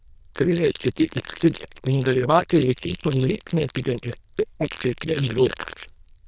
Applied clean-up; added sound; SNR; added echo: neural diffusion model UNIVERSE++.